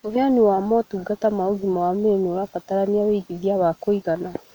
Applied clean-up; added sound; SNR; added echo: none; none; none; none.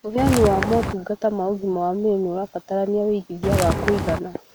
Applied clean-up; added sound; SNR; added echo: none; Walk, footsteps; 0 dB; none.